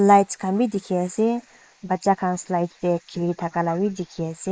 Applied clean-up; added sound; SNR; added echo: neural mask model Resemble Enhance denoiser.